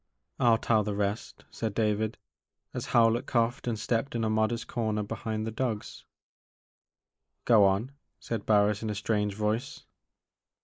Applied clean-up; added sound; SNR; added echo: neural mask model Resemble Enhance denoiser.